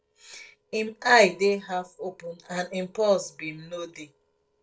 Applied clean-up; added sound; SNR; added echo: neural separator model SepFormer DNS4.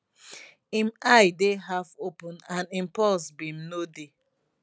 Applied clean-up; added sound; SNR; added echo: none; none; none; none.